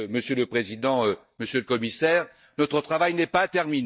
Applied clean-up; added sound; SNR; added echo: neural mask model DeepFilterNet 3.